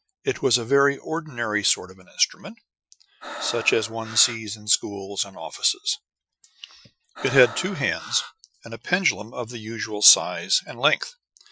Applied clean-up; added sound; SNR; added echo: classical method Wiener filter.